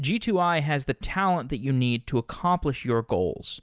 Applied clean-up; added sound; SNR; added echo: none; none; none; none.